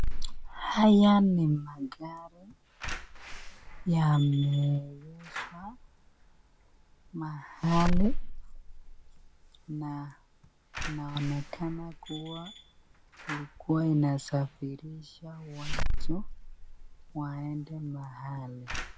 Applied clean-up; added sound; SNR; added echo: none; Slam / Alarm; 3 dB; none.